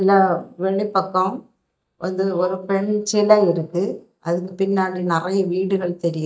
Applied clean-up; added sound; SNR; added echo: neural mask model DeepFilterNet 3.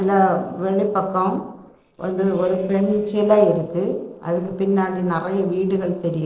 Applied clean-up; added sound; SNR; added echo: neural separator model SepFormer DNS4.